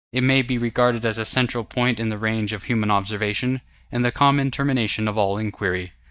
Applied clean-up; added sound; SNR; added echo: neural mask model DeepFilterNet 3.